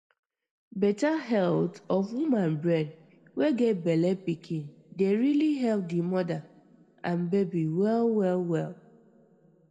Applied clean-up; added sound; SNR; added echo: none; none; none; reverberation time 1.2 s.